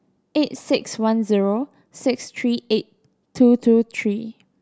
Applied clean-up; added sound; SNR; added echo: none; none; none; none.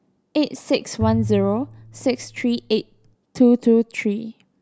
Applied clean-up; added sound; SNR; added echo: none; Bowed string instrument; 10 dB; none.